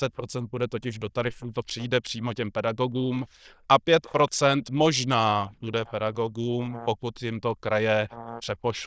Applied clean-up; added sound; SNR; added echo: neural diffusion model UNIVERSE++.